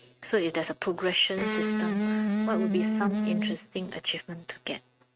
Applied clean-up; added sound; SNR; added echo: neural mask model RNNoise.